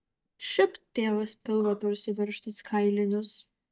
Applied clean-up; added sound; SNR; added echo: neural mask model DeepFilterNet 3.